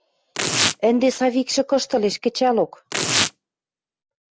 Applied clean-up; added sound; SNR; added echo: none; Tearing; 2 dB; none.